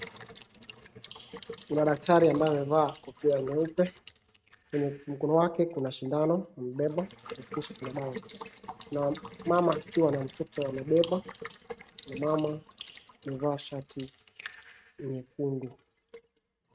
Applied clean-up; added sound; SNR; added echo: neural mask model RNNoise.